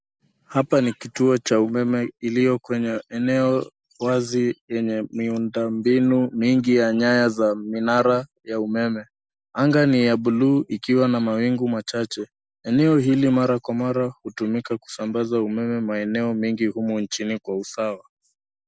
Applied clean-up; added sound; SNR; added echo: none; none; none; none.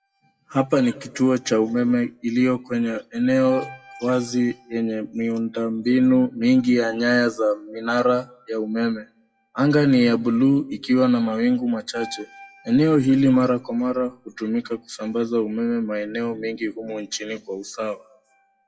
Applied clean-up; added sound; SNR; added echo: classical method WPE with log-MMSE.